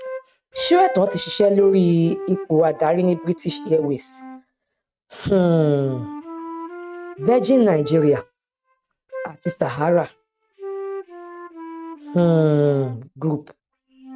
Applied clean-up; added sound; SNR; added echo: neural mask model RNNoise.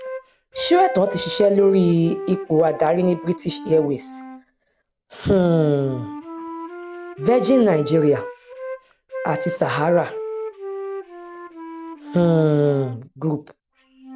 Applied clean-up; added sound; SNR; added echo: none; Wind instrument, woodwind instrument; 11 dB; none.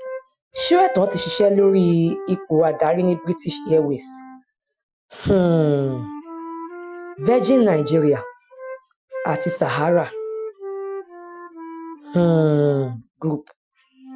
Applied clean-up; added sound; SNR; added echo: classical method Wiener filter.